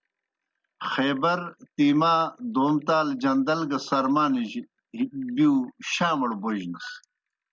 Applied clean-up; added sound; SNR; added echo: none; none; none; none.